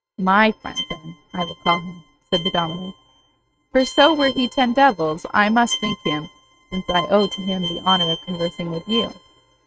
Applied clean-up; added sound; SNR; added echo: neural mask model RNNoise.